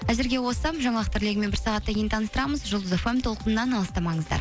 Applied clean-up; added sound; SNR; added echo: none; none; none; none.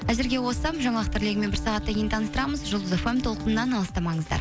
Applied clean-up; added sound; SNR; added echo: none; Bowed string instrument; 12 dB; none.